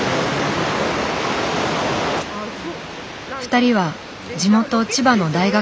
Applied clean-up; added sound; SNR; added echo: none; none; none; none.